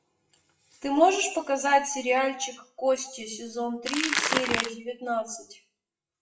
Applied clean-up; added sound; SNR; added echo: classical method WPE with log-MMSE.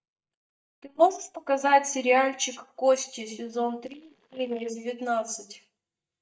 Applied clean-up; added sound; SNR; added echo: neural mask model DeepFilterNet 3.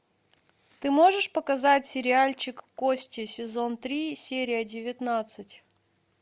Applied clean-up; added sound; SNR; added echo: none; none; none; none.